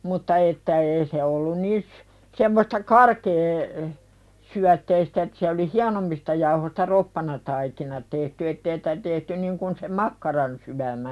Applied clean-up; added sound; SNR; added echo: none; none; none; none.